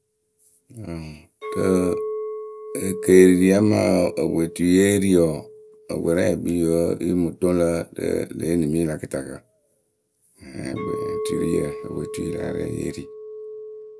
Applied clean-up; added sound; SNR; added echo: none; Chink, clink; 12 dB; none.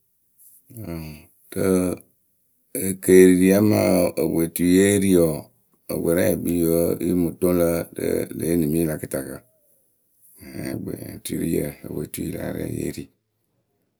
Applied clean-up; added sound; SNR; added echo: none; none; none; none.